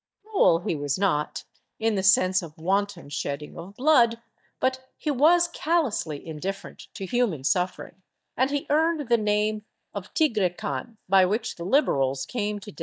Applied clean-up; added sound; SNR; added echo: neural mask model DeepFilterNet 3.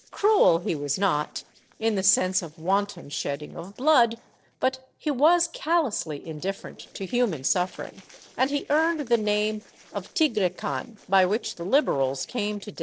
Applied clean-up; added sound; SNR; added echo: neural separator model SepFormer DNS4.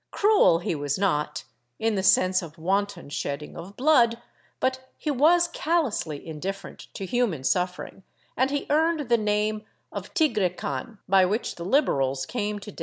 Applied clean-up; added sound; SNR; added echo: none; none; none; none.